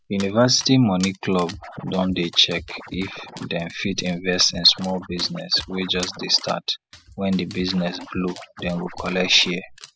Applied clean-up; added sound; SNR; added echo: classical method spectral subtraction.